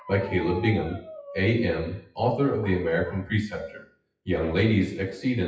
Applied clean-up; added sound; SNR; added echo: classical method WPE with log-MMSE.